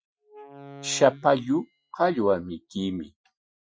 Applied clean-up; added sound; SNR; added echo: classical method Wiener filter.